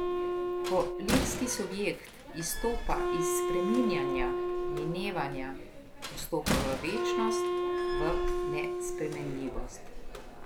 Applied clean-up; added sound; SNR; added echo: none; Slam + Wind instrument, woodwind instrument; -3 dB; none.